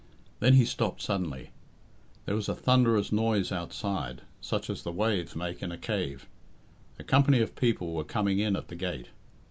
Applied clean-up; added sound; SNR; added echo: none; none; none; none.